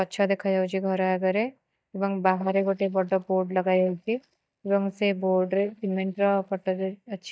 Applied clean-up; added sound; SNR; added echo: neural mask model DeepFilterNet 3.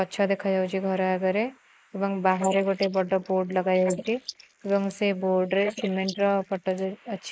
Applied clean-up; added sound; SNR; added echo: neural mask model Resemble Enhance denoiser.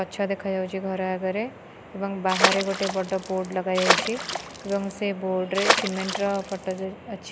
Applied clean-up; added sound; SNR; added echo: none; Water / Splash, splatter; -1 dB; none.